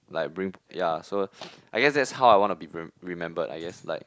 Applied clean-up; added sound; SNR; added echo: none; none; none; none.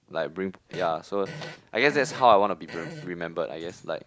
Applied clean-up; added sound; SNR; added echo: none; Fart; 17 dB; none.